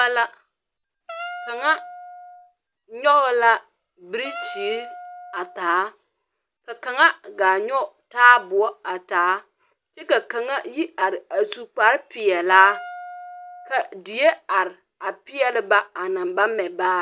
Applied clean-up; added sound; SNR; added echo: none; Wind instrument, woodwind instrument; 15 dB; none.